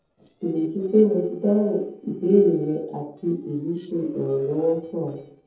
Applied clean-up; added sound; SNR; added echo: neural separator model SepFormer DNS4.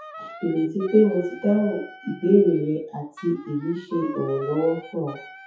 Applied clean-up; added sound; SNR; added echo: classical method WPE with log-MMSE.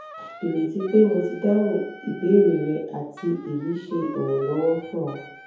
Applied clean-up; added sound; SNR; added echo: none; Wind instrument, woodwind instrument; 19 dB; reverberation time 0.7 s.